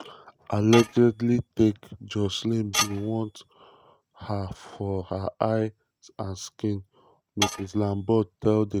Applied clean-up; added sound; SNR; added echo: neural mask model RNNoise.